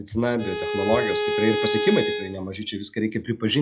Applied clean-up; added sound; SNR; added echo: classical method log-MMSE.